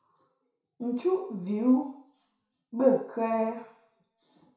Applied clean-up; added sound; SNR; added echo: none; none; none; reverberation time 0.6 s.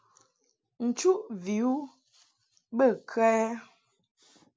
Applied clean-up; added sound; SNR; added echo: none; none; none; none.